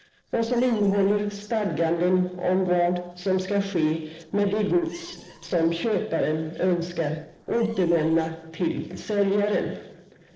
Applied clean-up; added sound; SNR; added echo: neural separator model SepFormer DNS4.